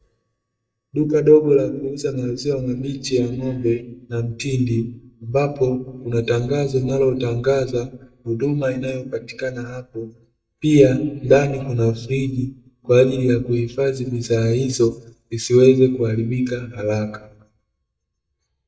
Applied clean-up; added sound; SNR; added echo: neural mask model DeepFilterNet 3.